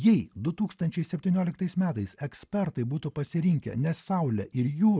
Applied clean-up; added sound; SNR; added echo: none; none; none; none.